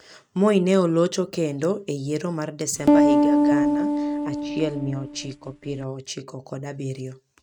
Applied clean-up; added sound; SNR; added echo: neural mask model RNNoise.